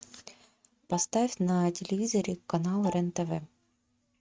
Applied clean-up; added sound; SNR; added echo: neural mask model RNNoise.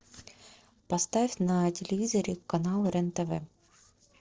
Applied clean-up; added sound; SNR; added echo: neural separator model SepFormer DNS4.